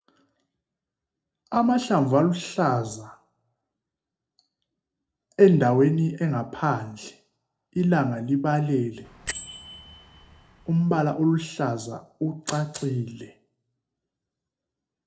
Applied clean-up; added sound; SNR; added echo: neural separator model SepFormer DNS4.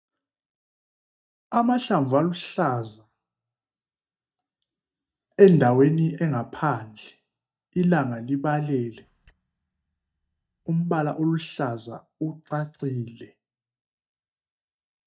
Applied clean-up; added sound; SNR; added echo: neural mask model DeepFilterNet 3.